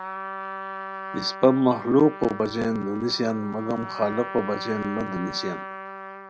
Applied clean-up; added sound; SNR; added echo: none; Trumpet; 10 dB; none.